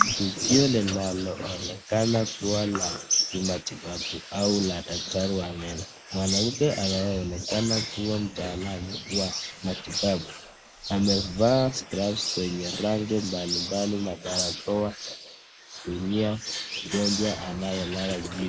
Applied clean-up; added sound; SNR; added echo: neural mask model Resemble Enhance denoiser.